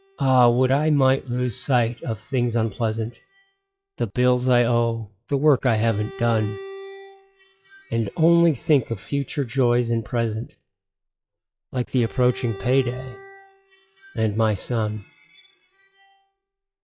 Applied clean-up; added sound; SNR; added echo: classical method log-MMSE.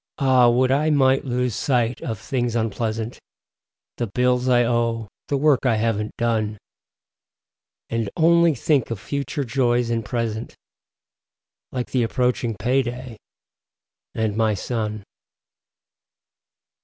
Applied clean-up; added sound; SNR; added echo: none; none; none; none.